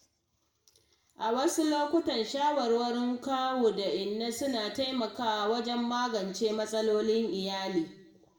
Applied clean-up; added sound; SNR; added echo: none; none; none; reverberation time 0.7 s.